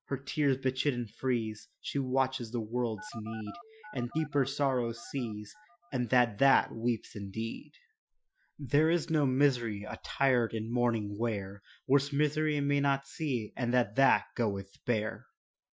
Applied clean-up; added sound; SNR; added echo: classical method Wiener filter.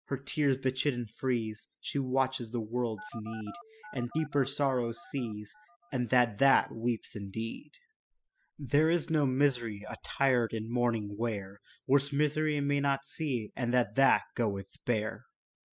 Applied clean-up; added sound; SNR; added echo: classical method spectral subtraction.